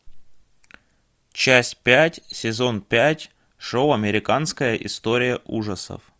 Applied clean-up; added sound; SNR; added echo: none; none; none; none.